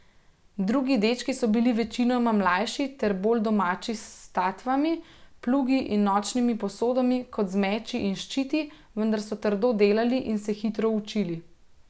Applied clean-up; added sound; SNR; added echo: none; none; none; none.